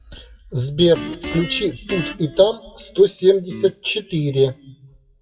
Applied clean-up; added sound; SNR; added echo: classical method WPE with log-MMSE.